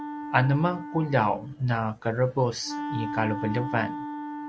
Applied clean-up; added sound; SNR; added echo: none; Wind instrument, woodwind instrument; 8 dB; none.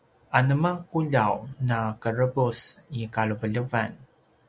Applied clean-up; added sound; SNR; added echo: none; none; none; none.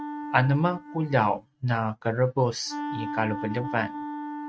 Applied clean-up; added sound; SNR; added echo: neural mask model RNNoise.